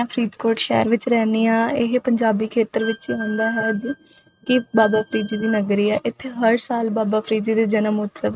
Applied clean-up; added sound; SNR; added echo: neural mask model RNNoise.